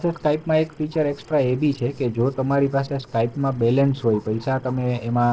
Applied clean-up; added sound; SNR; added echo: neural separator model SepFormer DNS4.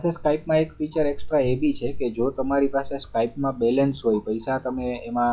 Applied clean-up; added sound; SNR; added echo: classical method log-MMSE.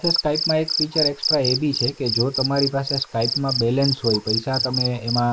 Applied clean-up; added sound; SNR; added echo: neural mask model Resemble Enhance denoiser.